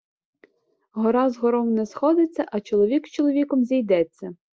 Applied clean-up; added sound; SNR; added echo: none; none; none; none.